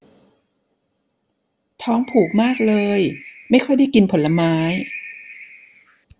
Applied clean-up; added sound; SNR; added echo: none; Bird; 16 dB; none.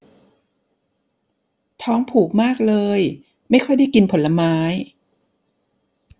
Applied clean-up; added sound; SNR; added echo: none; none; none; none.